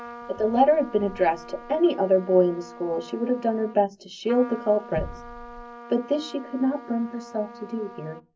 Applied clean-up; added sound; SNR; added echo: none; Trumpet; 17 dB; reverberation time 0.3 s.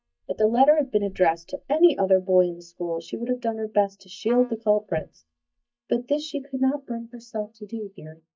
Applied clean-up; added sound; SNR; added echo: neural mask model DeepFilterNet 3.